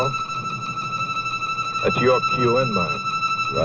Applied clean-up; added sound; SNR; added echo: none; Bowed string instrument; -1 dB; none.